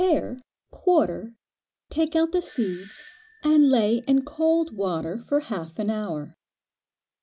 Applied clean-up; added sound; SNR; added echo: none; Doorbell; 15 dB; none.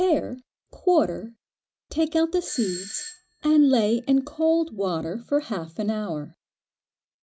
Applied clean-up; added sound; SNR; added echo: neural mask model RNNoise.